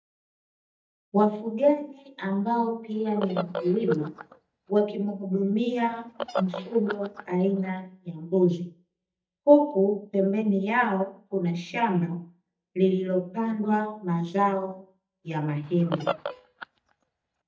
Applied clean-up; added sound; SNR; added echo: neural mask model DeepFilterNet 3.